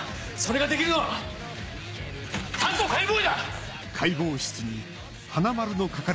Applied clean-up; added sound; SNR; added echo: none; none; none; none.